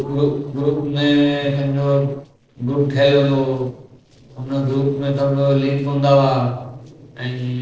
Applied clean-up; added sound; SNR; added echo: neural separator model SepFormer DNS4.